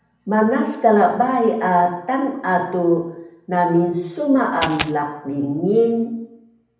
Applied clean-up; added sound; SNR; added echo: none; Coin (dropping); 7 dB; reverberation time 0.8 s.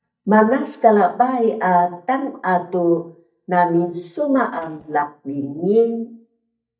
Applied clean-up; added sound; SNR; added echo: neural mask model DeepFilterNet 3.